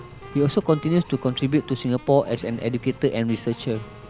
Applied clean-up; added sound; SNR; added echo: none; Wind instrument, woodwind instrument + Engine; 17 dB; none.